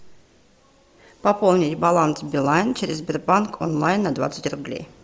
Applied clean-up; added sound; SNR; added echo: none; none; none; none.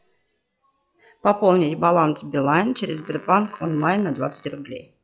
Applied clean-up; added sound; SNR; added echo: classical method log-MMSE.